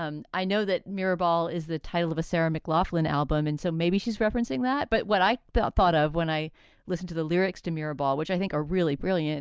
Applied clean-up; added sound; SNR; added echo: none; none; none; none.